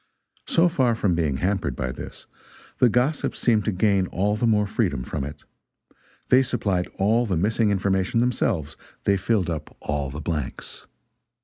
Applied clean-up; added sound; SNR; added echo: none; none; none; none.